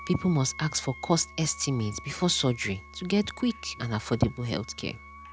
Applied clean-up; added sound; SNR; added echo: none; Wind instrument, woodwind instrument + Musical instrument; 17 dB; none.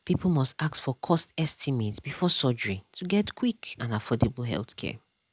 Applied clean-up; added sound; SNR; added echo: none; none; none; none.